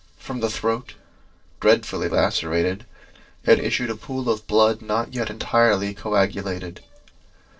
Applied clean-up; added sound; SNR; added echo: neural separator model SepFormer DNS4.